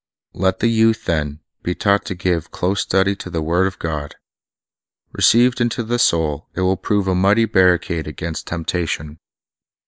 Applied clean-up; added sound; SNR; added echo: neural mask model Resemble Enhance denoiser.